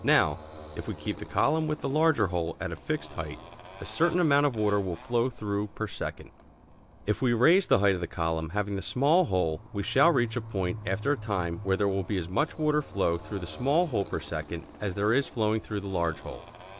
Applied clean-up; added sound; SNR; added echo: none; Motorcycle; 17 dB; none.